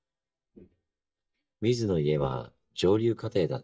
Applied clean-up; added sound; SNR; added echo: neural mask model DeepFilterNet 3.